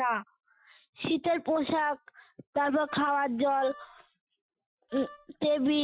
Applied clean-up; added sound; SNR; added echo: classical method Wiener filter.